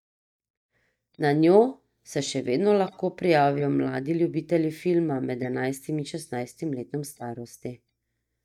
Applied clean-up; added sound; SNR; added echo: neural mask model DeepFilterNet 3.